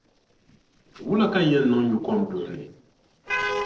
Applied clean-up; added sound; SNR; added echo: neural separator model SepFormer DNS4.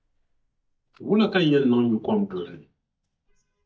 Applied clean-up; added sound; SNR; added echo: neural mask model DeepFilterNet 3.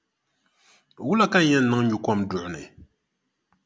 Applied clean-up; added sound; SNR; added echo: none; none; none; none.